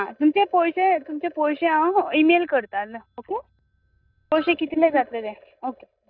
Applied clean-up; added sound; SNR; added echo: neural mask model DeepFilterNet 3.